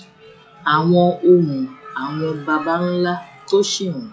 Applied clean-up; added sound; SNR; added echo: classical method log-MMSE.